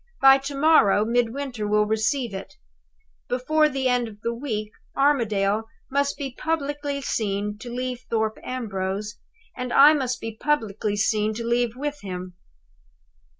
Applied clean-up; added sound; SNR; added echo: none; none; none; none.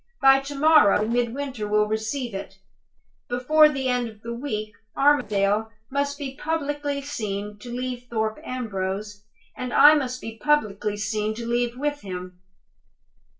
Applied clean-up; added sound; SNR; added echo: neural separator model SepFormer DNS4.